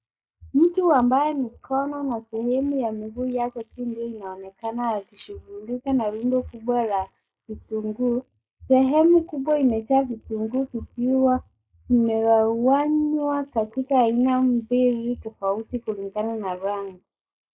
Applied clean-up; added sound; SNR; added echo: neural mask model Resemble Enhance denoiser.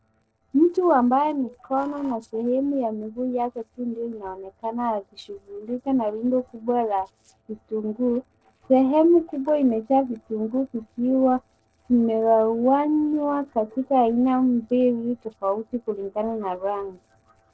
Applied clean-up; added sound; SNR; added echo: neural separator model SepFormer DNS4.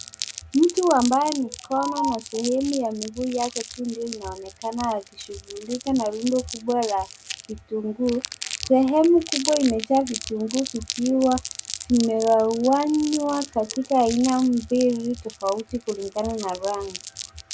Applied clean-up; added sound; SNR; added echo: none; Crumpling, crinkling; 13 dB; none.